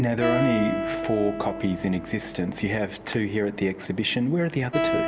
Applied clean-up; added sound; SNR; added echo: none; Acoustic guitar; 5 dB; none.